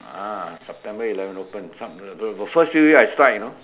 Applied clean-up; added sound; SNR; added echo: none; none; none; none.